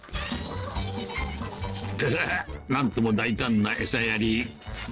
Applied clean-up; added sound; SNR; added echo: neural separator model SepFormer DNS4.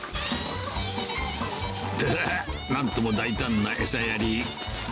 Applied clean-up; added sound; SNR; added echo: none; none; none; none.